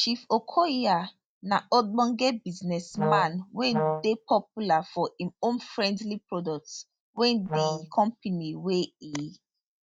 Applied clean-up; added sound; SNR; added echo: neural mask model DeepFilterNet 3.